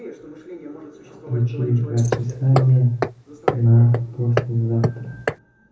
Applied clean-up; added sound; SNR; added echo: none; Hammer; 7 dB; reverberation time 0.6 s.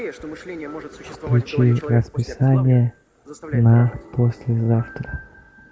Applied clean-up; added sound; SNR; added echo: none; none; none; none.